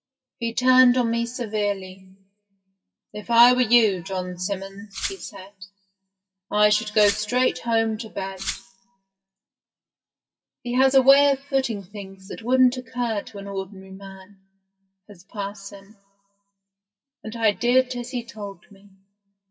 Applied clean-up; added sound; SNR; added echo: classical method WPE with log-MMSE.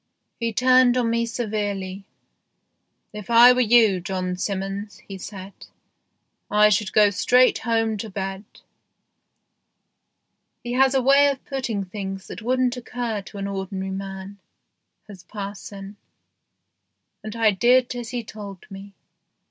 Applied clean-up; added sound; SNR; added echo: none; none; none; none.